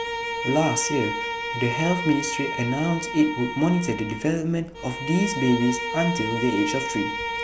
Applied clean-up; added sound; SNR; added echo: none; Bowed string instrument; 5 dB; none.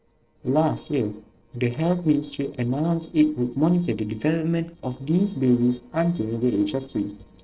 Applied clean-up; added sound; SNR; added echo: neural separator model SepFormer DNS4.